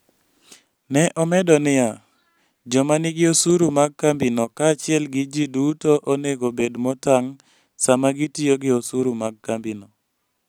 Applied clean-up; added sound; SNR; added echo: none; none; none; none.